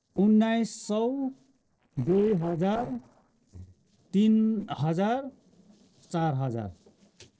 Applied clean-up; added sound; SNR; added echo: neural separator model SepFormer DNS4.